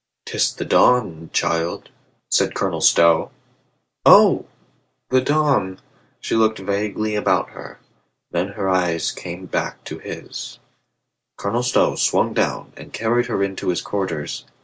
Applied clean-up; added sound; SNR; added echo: none; none; none; none.